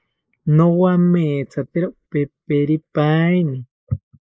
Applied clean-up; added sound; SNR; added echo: neural mask model Resemble Enhance denoiser.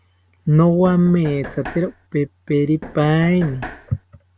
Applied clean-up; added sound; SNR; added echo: none; Knock; 17 dB; none.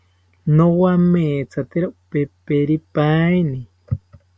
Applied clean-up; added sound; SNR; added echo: none; none; none; none.